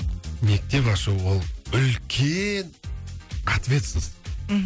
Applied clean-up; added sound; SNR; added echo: none; none; none; none.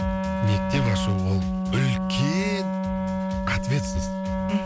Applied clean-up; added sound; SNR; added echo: none; Wind instrument, woodwind instrument; 0 dB; none.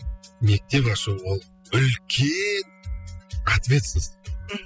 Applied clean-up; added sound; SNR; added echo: classical method spectral subtraction.